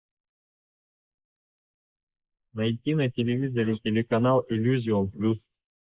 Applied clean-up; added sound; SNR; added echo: neural mask model Resemble Enhance denoiser.